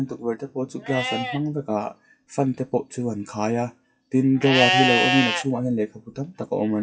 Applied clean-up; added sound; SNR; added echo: classical method WPE with log-MMSE.